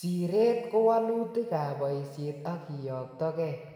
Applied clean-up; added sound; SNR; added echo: none; none; none; reverberation time 2.0 s.